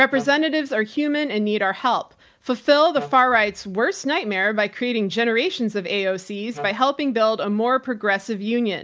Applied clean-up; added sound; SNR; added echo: none; Wind instrument, woodwind instrument; 16 dB; none.